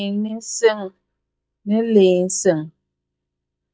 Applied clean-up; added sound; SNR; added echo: neural mask model DeepFilterNet 3.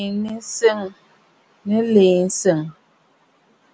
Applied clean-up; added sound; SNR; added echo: none; none; none; none.